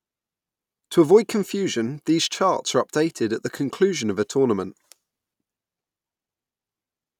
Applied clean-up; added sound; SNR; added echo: none; none; none; none.